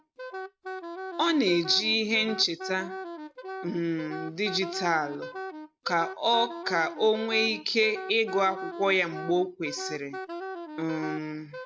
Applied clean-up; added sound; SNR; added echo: none; Wind instrument, woodwind instrument; 10 dB; none.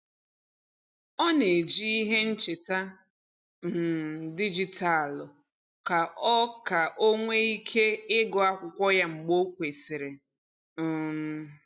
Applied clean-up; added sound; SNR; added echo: none; none; none; none.